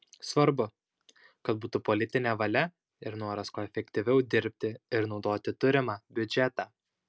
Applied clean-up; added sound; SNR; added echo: none; none; none; none.